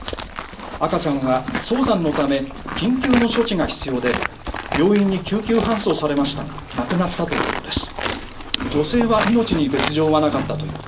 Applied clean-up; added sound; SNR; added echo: none; Livestock, farm animals, working animals; 7 dB; reverberation time 0.2 s.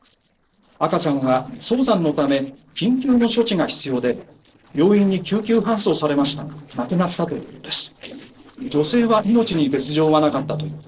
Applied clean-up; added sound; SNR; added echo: neural separator model SepFormer DNS4.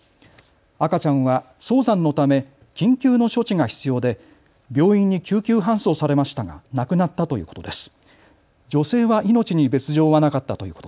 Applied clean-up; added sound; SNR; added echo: none; none; none; none.